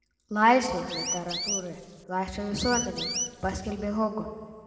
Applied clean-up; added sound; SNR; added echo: none; Chirp, tweet; 5 dB; reverberation time 1.8 s.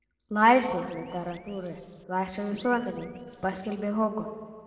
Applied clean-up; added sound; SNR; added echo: neural separator model SepFormer DNS4.